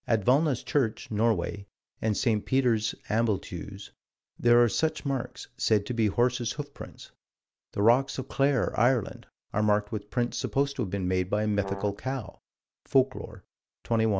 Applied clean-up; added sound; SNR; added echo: none; Brass instrument; 12 dB; none.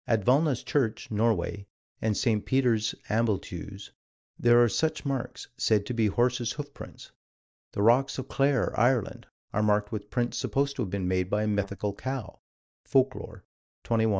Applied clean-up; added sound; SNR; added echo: neural mask model DeepFilterNet 3.